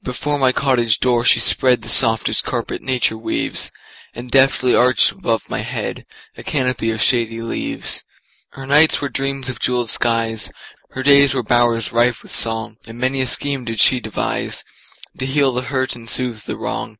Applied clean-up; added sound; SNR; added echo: none; none; none; none.